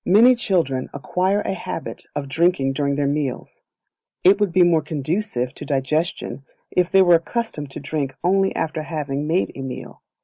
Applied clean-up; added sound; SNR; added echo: none; none; none; none.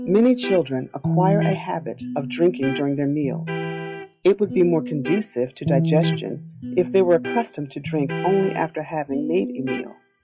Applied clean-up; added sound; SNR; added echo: classical method log-MMSE.